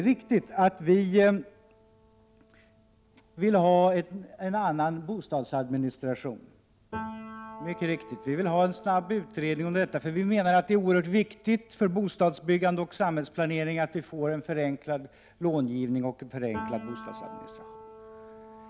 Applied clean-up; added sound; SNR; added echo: none; Piano; 19 dB; none.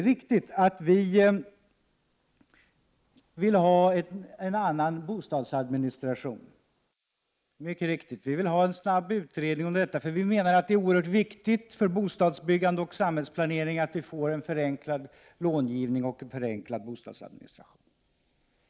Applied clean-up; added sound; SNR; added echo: neural mask model Resemble Enhance denoiser.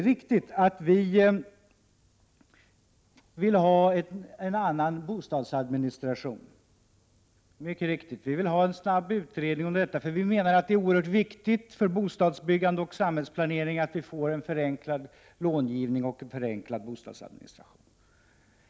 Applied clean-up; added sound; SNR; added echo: none; none; none; none.